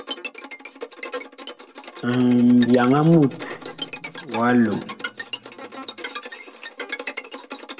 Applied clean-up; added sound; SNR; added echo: none; Bowed string instrument; 13 dB; reverberation time 1.6 s.